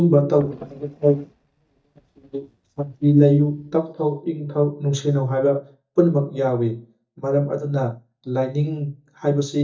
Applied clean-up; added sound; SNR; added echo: neural mask model DeepFilterNet 3.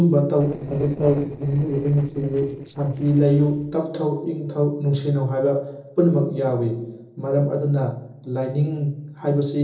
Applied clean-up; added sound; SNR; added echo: neural separator model SepFormer DNS4.